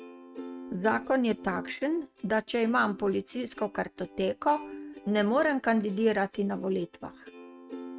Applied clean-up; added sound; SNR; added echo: neural mask model RNNoise.